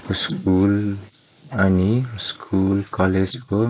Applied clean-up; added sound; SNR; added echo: neural mask model Resemble Enhance denoiser.